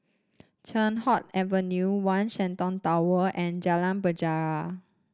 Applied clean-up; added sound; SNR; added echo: none; none; none; none.